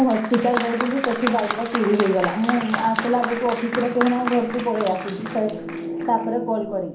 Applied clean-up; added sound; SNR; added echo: none; Applause; 8 dB; reverberation time 0.6 s.